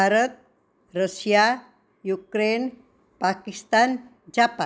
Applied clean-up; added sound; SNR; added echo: none; none; none; none.